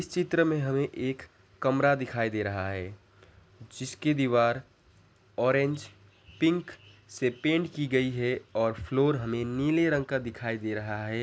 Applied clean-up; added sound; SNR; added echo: none; none; none; none.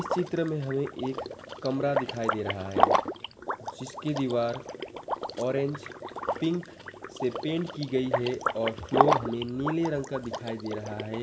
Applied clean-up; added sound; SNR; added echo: none; Liquid; 0 dB; reverberation time 2.1 s.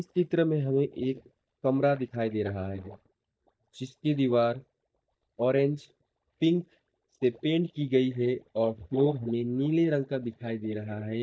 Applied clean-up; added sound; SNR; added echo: neural mask model DeepFilterNet 3.